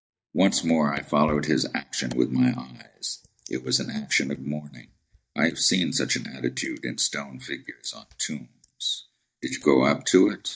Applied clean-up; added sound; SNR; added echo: neural mask model DeepFilterNet 3.